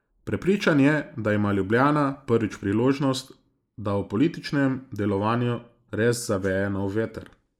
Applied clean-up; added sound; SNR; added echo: neural mask model Resemble Enhance denoiser.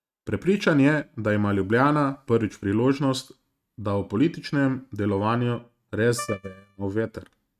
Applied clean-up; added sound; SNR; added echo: neural mask model RNNoise.